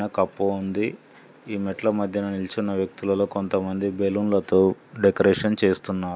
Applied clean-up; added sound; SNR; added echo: none; none; none; none.